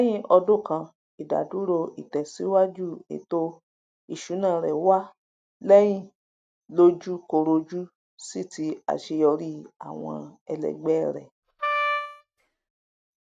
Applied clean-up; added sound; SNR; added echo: neural mask model RNNoise.